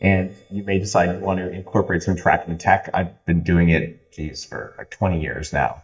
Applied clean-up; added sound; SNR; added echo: neural mask model DeepFilterNet 3.